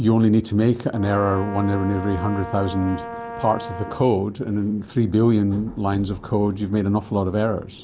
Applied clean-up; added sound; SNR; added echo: none; Brass instrument; 12 dB; none.